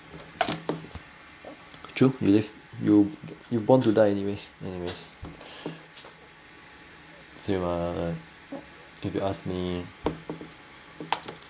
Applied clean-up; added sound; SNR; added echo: none; none; none; none.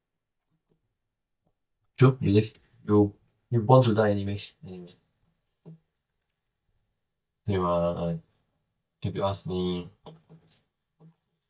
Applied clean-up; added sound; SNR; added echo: neural mask model DeepFilterNet 3.